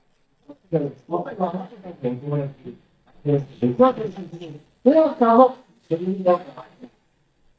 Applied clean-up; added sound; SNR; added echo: neural mask model DeepFilterNet 3.